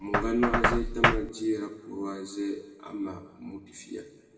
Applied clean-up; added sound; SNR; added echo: none; Knock; -1 dB; reverberation time 1.5 s.